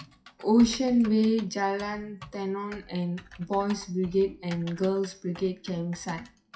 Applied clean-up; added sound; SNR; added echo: classical method WPE with log-MMSE.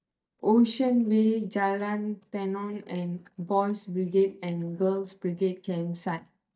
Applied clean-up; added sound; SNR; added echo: neural mask model DeepFilterNet 3.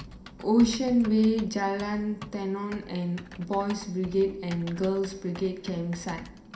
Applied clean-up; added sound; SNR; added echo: none; Typing; 18 dB; reverberation time 0.5 s.